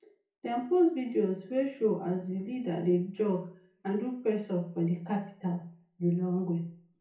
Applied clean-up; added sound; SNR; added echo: none; none; none; reverberation time 0.6 s.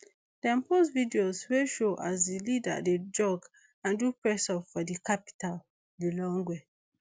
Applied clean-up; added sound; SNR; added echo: none; none; none; none.